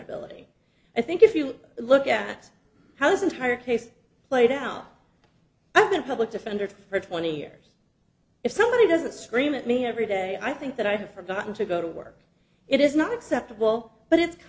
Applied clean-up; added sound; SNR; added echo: none; none; none; none.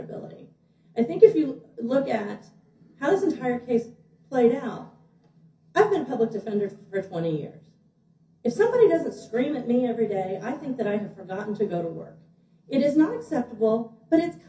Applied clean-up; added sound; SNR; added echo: none; none; none; reverberation time 0.3 s.